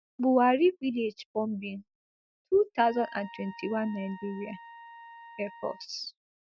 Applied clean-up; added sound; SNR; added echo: none; Trumpet; 18 dB; none.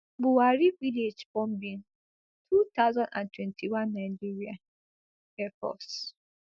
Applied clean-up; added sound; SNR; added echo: none; none; none; none.